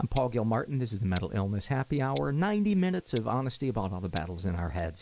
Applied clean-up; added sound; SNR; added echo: neural mask model Resemble Enhance denoiser.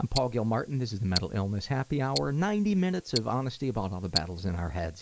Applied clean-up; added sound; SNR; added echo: none; Tick-tock; 11 dB; none.